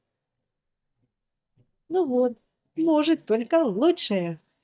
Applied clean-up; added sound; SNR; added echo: neural mask model DeepFilterNet 3.